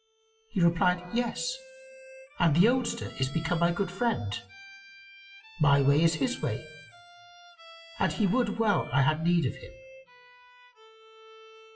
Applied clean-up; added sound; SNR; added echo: classical method WPE with log-MMSE.